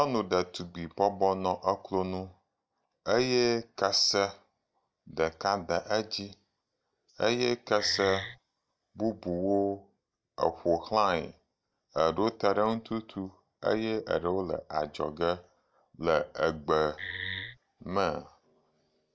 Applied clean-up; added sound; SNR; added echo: neural mask model DeepFilterNet 3.